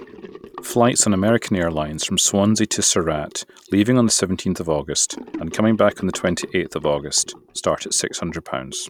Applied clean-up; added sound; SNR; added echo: none; Sink (filling or washing) / Gurgling; 20 dB; none.